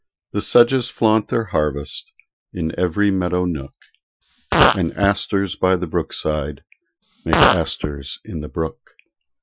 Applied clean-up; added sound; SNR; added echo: classical method Wiener filter.